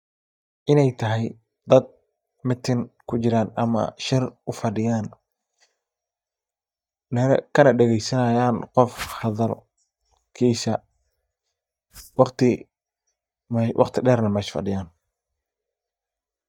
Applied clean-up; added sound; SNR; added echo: neural mask model DeepFilterNet 3.